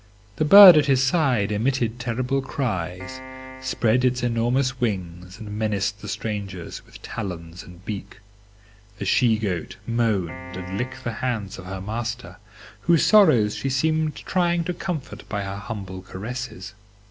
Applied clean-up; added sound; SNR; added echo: none; Piano; 15 dB; none.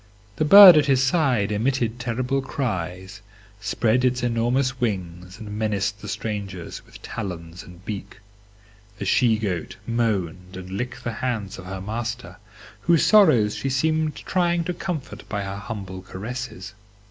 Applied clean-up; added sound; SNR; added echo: none; none; none; none.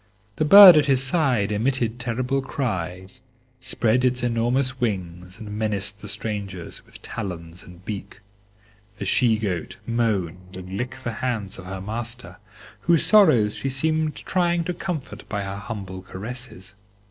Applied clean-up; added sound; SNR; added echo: neural separator model SepFormer DNS4.